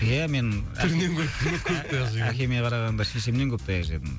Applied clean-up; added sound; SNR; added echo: none; none; none; none.